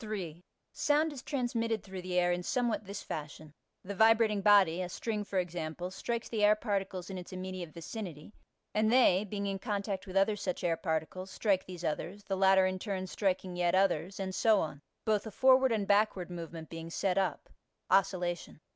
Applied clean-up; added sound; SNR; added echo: none; none; none; none.